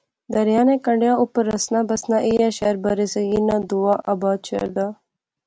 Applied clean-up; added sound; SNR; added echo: none; none; none; none.